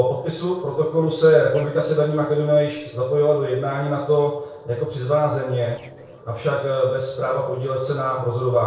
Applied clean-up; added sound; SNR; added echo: neural separator model SepFormer DNS4.